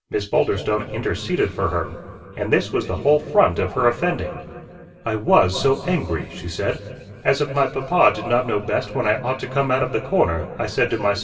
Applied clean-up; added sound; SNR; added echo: none; none; none; reverberation time 2.3 s.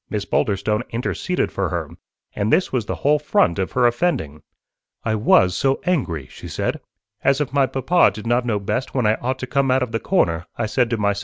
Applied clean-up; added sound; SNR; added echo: none; none; none; none.